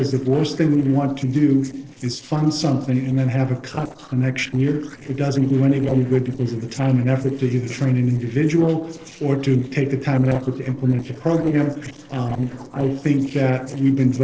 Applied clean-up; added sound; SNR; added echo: neural separator model SepFormer DNS4.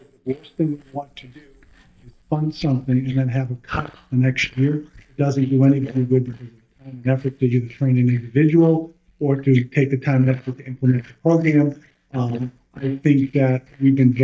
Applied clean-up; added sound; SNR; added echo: neural mask model DeepFilterNet 3.